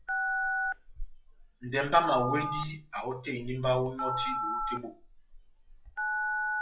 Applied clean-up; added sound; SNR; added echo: classical method log-MMSE.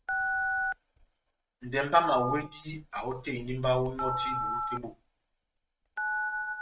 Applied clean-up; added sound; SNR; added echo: neural mask model RNNoise.